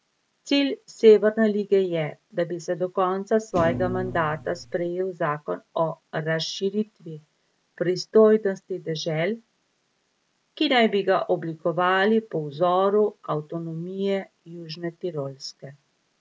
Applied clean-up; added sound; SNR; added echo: none; Thump, thud; 8 dB; none.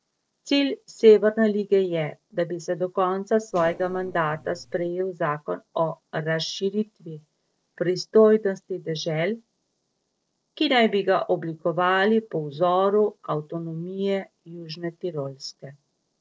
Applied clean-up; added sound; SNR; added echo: neural separator model SepFormer DNS4.